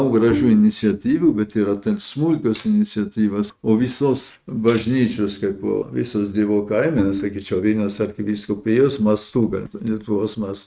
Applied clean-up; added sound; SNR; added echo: neural mask model RNNoise.